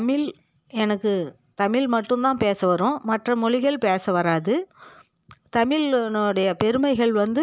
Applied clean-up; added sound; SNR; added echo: none; none; none; none.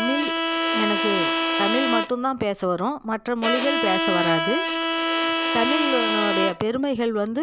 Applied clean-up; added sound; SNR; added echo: none; Bowed string instrument; -1 dB; none.